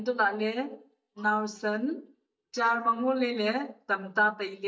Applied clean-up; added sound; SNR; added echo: neural mask model DeepFilterNet 3.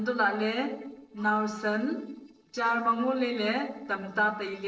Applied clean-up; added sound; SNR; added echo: neural separator model SepFormer DNS4.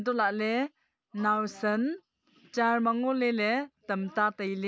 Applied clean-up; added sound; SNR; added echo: none; none; none; none.